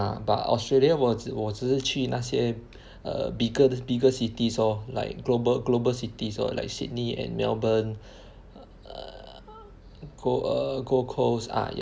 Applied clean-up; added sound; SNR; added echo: none; none; none; none.